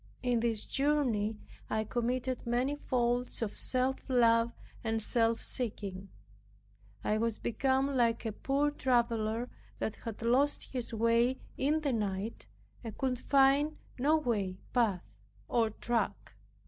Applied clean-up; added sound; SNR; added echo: none; none; none; none.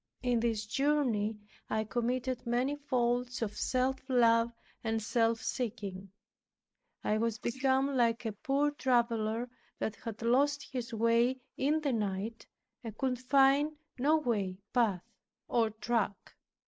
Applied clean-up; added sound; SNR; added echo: neural mask model Resemble Enhance denoiser.